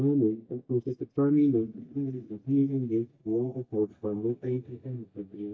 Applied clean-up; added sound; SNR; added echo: neural mask model DeepFilterNet 3.